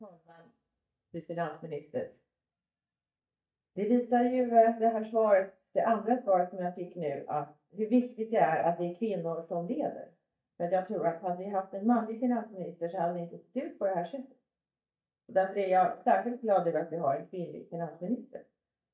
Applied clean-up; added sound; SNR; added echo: neural mask model DeepFilterNet 3.